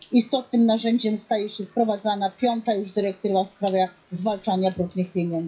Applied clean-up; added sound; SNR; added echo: classical method WPE with log-MMSE.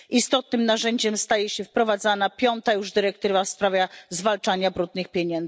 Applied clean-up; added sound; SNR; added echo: none; none; none; none.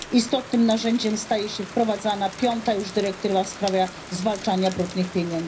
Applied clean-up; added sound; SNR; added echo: none; Rain; 14 dB; reverberation time 0.4 s.